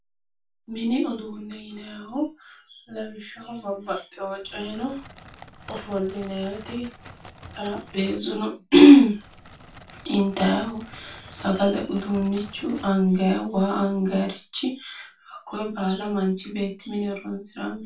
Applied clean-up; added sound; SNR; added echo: none; Crackle; 19 dB; reverberation time 0.2 s.